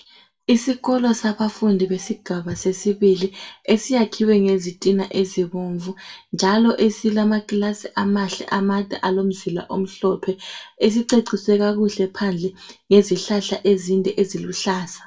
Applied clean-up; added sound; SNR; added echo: none; none; none; reverberation time 0.2 s.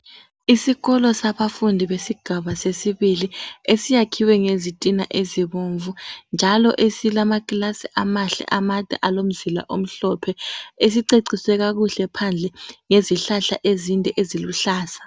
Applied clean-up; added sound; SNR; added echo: none; none; none; none.